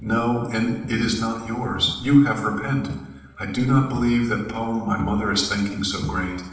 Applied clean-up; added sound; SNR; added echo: none; Crowd; 16 dB; reverberation time 0.8 s.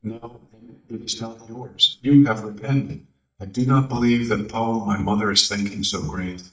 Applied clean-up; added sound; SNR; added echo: neural mask model DeepFilterNet 3.